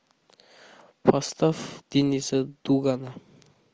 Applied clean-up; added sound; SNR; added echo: none; none; none; none.